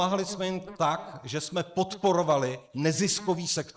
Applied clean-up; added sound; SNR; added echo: neural mask model Resemble Enhance denoiser.